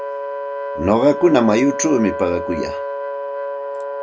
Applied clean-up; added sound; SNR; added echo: none; Wind instrument, woodwind instrument; 6 dB; none.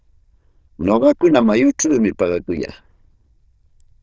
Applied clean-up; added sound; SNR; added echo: neural diffusion model UNIVERSE++.